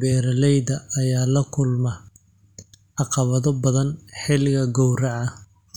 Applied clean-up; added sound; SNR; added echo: none; none; none; none.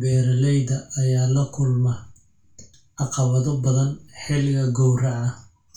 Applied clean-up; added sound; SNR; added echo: none; none; none; reverberation time 0.2 s.